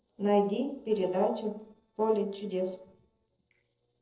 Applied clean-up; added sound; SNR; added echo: neural separator model SepFormer DNS4.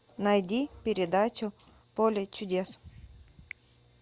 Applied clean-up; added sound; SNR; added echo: none; none; none; none.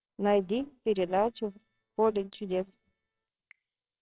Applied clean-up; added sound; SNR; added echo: neural separator model SepFormer WHAMR!.